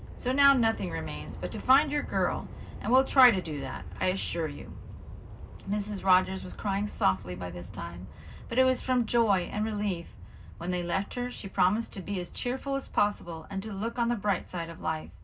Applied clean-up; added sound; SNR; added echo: none; Aircraft; 12 dB; reverberation time 0.4 s.